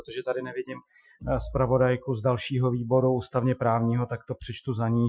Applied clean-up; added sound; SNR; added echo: classical method Wiener filter.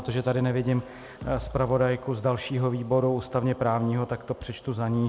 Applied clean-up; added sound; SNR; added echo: none; Bass drum; 15 dB; none.